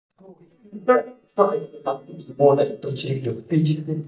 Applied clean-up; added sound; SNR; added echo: neural mask model DeepFilterNet 3.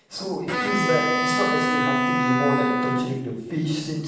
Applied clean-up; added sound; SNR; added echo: none; Bowed string instrument; -2 dB; reverberation time 0.7 s.